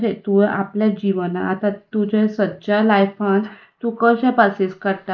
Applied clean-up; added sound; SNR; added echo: neural mask model Resemble Enhance denoiser.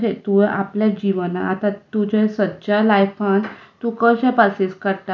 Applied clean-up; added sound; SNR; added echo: none; none; none; none.